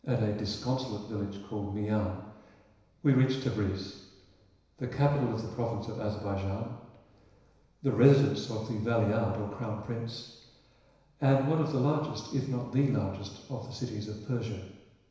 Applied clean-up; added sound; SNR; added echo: none; none; none; reverberation time 1.0 s.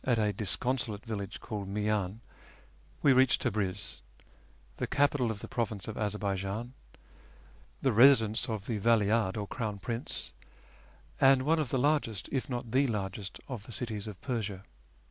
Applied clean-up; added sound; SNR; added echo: none; none; none; none.